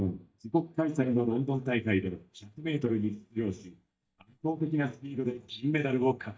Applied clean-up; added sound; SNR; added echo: neural mask model DeepFilterNet 3.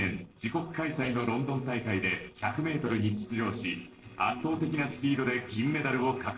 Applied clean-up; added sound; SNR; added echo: neural separator model SepFormer DNS4.